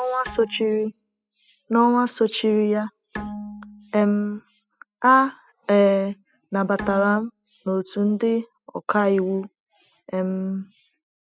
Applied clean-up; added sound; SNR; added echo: classical method spectral subtraction.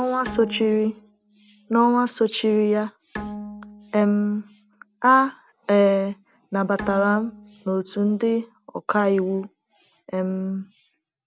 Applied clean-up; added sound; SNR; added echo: none; Bowed string instrument; 17 dB; none.